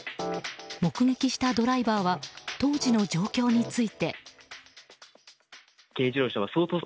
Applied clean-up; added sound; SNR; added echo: none; none; none; none.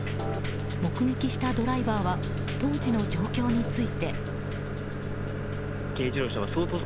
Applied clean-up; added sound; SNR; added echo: none; Microwave oven; 0 dB; none.